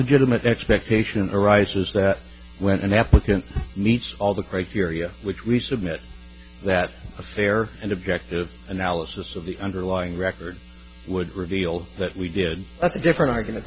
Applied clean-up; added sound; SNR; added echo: none; none; none; none.